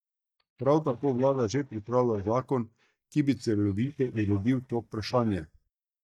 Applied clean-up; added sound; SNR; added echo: neural mask model DeepFilterNet 3.